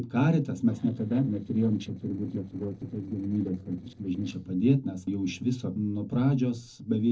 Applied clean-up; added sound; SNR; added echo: neural separator model SepFormer DNS4.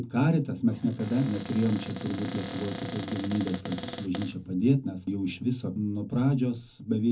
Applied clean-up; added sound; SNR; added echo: none; Cupboard open or close; 11 dB; reverberation time 0.3 s.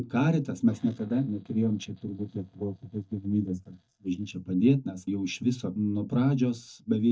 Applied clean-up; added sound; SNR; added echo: neural mask model DeepFilterNet 3.